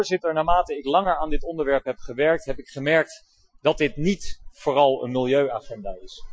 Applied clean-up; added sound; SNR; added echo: classical method Wiener filter.